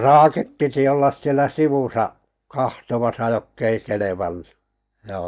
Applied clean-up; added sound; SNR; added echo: neural mask model DeepFilterNet 3.